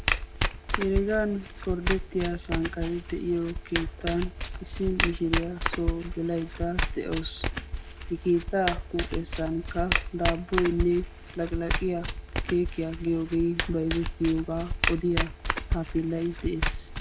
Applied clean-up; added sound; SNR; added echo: none; Domestic sounds, home sounds; 2 dB; none.